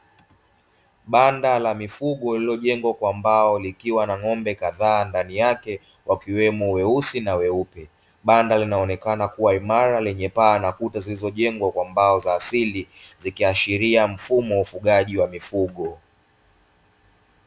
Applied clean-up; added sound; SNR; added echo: none; none; none; none.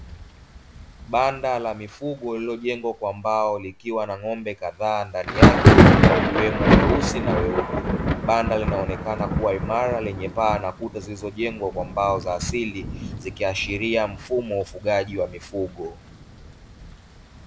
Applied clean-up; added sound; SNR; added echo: none; Thunder; -3 dB; none.